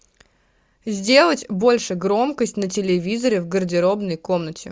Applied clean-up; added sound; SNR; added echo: none; none; none; none.